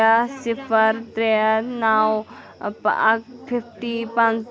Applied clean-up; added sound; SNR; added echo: none; none; none; none.